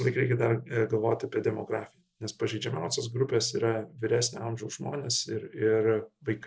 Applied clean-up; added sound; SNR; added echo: none; none; none; none.